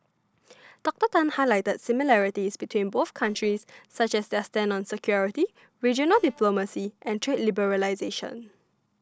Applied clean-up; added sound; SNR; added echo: neural separator model SepFormer DNS4.